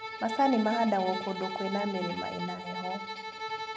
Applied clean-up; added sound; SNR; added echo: none; Bowed string instrument; 6 dB; none.